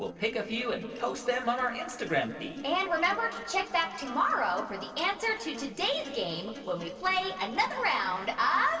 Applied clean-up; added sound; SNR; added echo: neural separator model SepFormer DNS4.